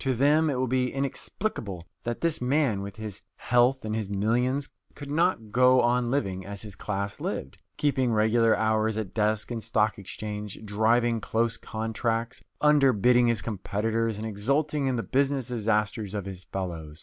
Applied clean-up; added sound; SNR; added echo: none; none; none; none.